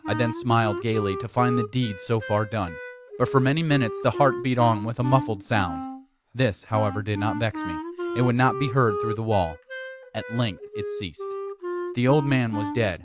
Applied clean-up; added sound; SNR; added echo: none; Wind instrument, woodwind instrument; 8 dB; none.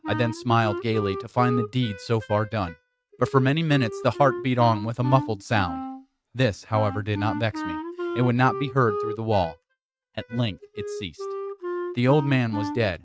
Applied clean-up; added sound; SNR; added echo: neural mask model RNNoise.